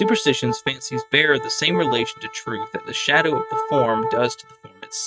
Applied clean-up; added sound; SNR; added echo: neural mask model RNNoise.